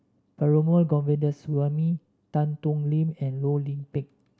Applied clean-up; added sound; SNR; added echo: none; none; none; none.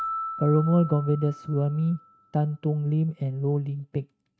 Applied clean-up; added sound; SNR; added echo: neural mask model RNNoise.